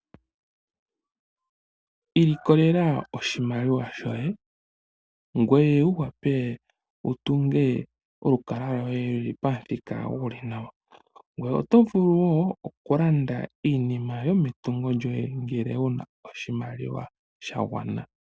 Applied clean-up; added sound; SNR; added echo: none; none; none; none.